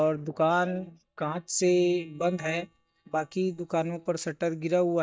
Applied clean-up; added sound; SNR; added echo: neural mask model DeepFilterNet 3.